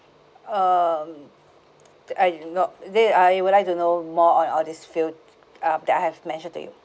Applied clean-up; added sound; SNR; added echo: none; none; none; none.